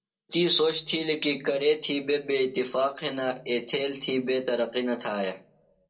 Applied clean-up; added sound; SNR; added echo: none; none; none; reverberation time 0.2 s.